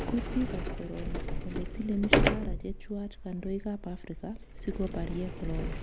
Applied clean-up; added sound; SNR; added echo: none; Sliding door; -3 dB; none.